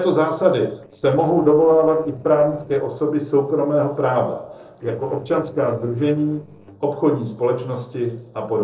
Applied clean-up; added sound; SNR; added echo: neural separator model SepFormer DNS4.